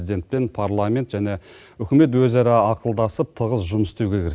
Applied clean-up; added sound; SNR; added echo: none; none; none; none.